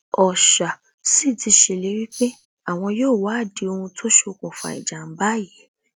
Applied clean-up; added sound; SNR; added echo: none; Tambourine; 16 dB; none.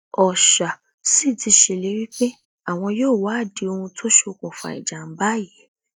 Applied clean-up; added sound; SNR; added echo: neural mask model DeepFilterNet 3.